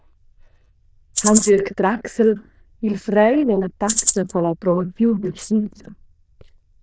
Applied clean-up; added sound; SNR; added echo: neural diffusion model UNIVERSE++.